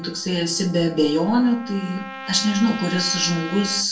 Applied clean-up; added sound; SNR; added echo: none; Trumpet; 13 dB; reverberation time 0.3 s.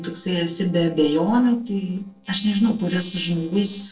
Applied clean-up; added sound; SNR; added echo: neural separator model SepFormer DNS4.